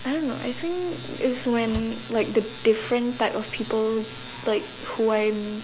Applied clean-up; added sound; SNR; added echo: none; Slam; 14 dB; none.